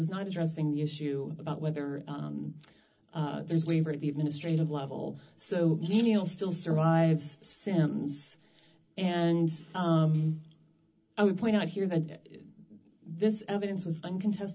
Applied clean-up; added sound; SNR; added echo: none; none; none; reverberation time 0.4 s.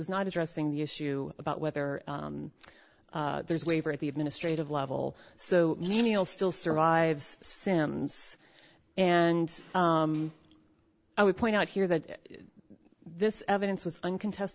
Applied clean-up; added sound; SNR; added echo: none; none; none; none.